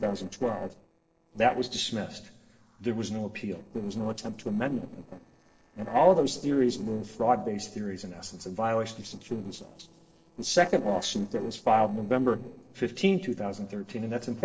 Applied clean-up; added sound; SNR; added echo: neural separator model SepFormer DNS4.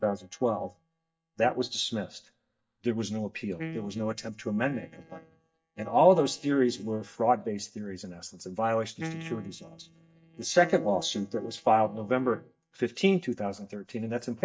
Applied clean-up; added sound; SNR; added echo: neural mask model DeepFilterNet 3.